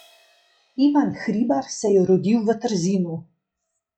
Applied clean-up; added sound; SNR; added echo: classical method log-MMSE.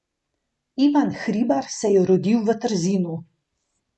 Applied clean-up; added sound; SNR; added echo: none; none; none; none.